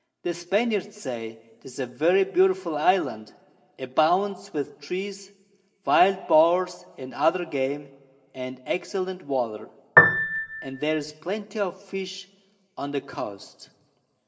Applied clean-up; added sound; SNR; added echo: none; Piano; -5 dB; reverberation time 0.6 s.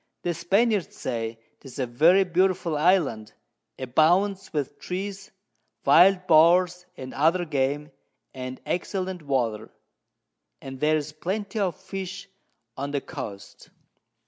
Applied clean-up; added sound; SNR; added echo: none; none; none; none.